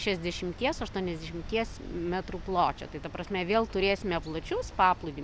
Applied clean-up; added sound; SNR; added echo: none; none; none; none.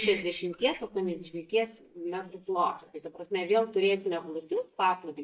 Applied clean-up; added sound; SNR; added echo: neural mask model DeepFilterNet 3.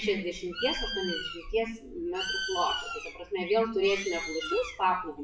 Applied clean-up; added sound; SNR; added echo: classical method WPE with log-MMSE.